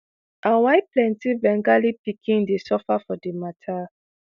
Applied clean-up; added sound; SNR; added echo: none; none; none; none.